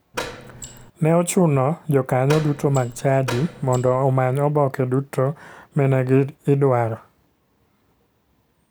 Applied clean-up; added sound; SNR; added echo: none; Door; 12 dB; none.